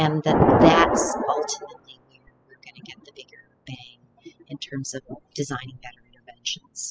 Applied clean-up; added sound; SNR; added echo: classical method spectral subtraction.